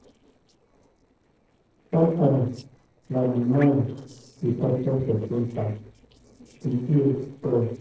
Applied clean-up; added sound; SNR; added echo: neural separator model SepFormer DNS4.